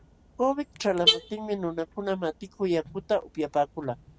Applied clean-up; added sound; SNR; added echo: none; Alarm / Car; 5 dB; none.